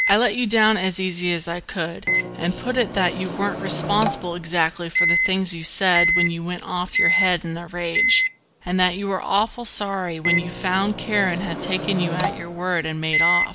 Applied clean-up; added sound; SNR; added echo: none; Microwave oven; 2 dB; none.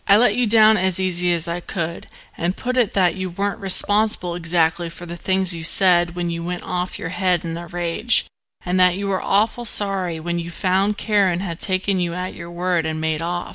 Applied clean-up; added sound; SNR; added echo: none; none; none; none.